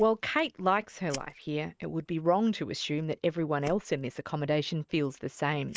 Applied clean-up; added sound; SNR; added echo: neural mask model RNNoise.